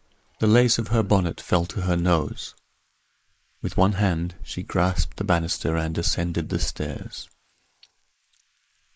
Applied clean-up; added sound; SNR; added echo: neural mask model Resemble Enhance denoiser.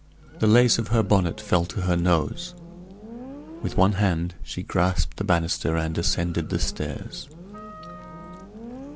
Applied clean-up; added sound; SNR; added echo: none; Motorcycle + Wind instrument, woodwind instrument; 17 dB; none.